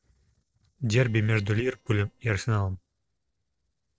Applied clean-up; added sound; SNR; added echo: neural separator model SepFormer DNS4.